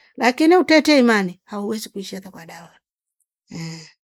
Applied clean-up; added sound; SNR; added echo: neural mask model Resemble Enhance denoiser.